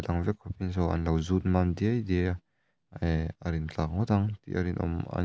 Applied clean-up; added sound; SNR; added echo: none; none; none; none.